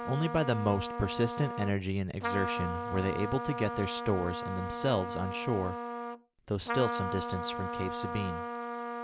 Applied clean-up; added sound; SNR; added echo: none; Trumpet; 4 dB; none.